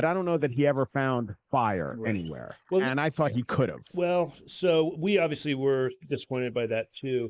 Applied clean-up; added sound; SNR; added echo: neural mask model Resemble Enhance denoiser.